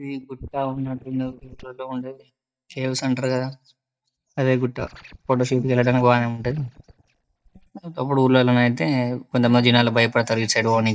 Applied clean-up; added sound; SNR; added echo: neural mask model DeepFilterNet 3.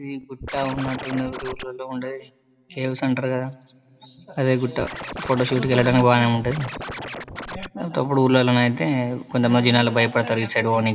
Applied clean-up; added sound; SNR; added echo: none; Scratching (performance technique); 11 dB; reverberation time 1.0 s.